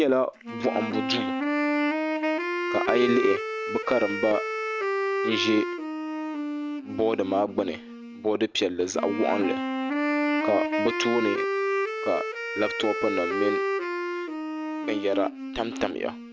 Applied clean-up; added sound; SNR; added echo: none; Wind instrument, woodwind instrument; 1 dB; none.